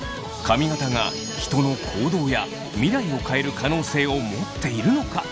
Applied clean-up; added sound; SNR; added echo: none; none; none; none.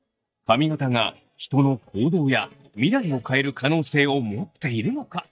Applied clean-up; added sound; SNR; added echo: neural mask model DeepFilterNet 3.